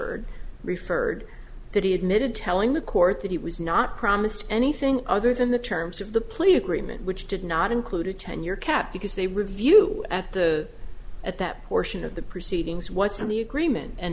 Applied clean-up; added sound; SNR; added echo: none; none; none; none.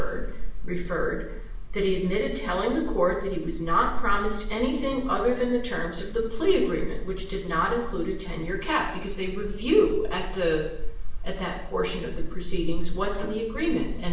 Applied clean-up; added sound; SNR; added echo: none; none; none; reverberation time 0.7 s.